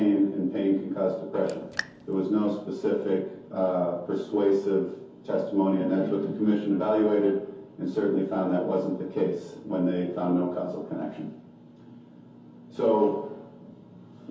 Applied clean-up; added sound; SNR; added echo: none; Raindrop; 13 dB; reverberation time 0.6 s.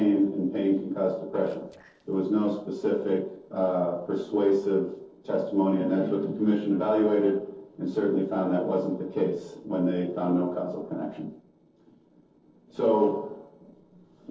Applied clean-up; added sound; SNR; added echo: neural separator model SepFormer DNS4.